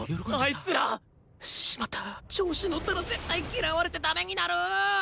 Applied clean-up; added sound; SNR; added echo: none; none; none; none.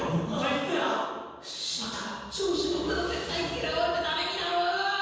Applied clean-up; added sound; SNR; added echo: none; none; none; reverberation time 1.2 s.